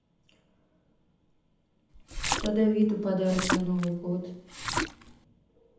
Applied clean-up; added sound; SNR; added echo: none; Splash, splatter; 3 dB; reverberation time 0.8 s.